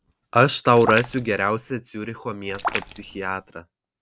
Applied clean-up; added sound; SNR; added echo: none; Raindrop; 9 dB; none.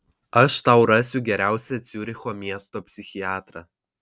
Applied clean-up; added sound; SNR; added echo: none; none; none; none.